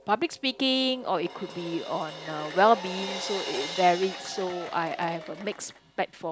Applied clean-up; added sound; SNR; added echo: none; Crash cymbal + Applause / Crowd / Cheering; 11 dB; none.